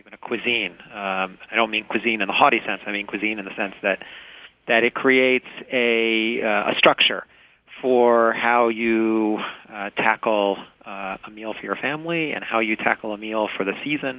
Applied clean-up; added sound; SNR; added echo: none; none; none; none.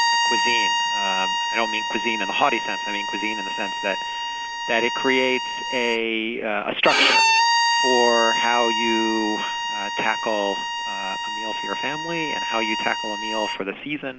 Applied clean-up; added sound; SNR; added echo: none; Bowed string instrument; -2 dB; none.